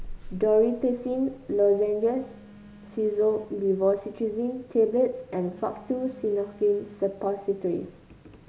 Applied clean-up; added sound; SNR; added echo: none; Telephone; 20 dB; none.